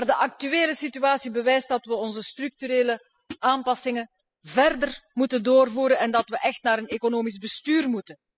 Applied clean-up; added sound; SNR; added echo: classical method spectral subtraction.